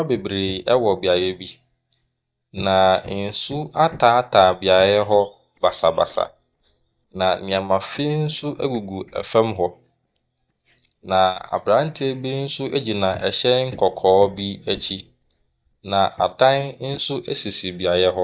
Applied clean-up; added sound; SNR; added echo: neural mask model DeepFilterNet 3.